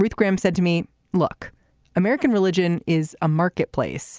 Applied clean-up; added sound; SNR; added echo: none; none; none; none.